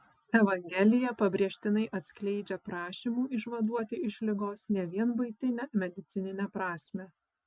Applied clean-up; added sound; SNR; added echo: none; none; none; none.